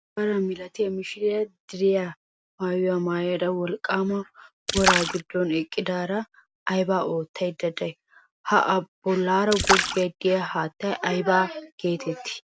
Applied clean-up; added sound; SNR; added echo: none; Splash, splatter; 3 dB; none.